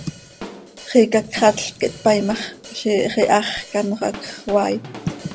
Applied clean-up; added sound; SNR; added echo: none; Drum / Drum kit; 16 dB; none.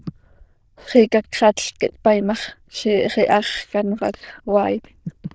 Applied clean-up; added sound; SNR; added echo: neural diffusion model UNIVERSE++.